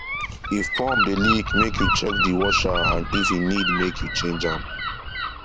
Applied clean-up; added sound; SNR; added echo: none; Gull, seagull / Wind; -1 dB; none.